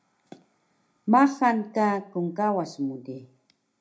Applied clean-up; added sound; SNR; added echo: none; none; none; reverberation time 0.2 s.